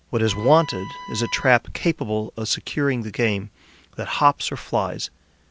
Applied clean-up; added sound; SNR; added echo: none; Wind instrument, woodwind instrument; 15 dB; none.